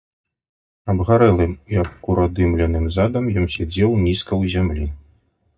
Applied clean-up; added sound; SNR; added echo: neural mask model DeepFilterNet 3.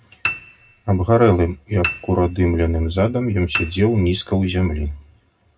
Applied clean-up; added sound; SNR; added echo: none; Piano; 12 dB; reverberation time 0.2 s.